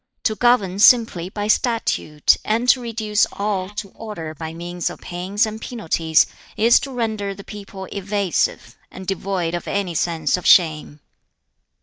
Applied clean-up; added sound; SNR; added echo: neural mask model DeepFilterNet 3.